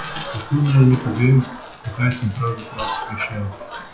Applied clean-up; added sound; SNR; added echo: classical method WPE with log-MMSE.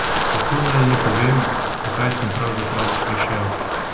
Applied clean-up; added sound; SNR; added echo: none; Wind; -1 dB; reverberation time 0.8 s.